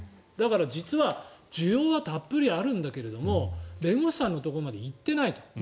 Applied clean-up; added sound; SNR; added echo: none; none; none; none.